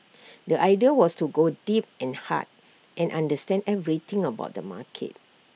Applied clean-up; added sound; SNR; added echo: none; none; none; none.